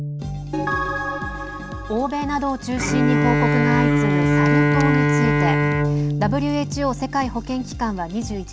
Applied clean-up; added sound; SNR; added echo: none; Bowed string instrument; -3 dB; none.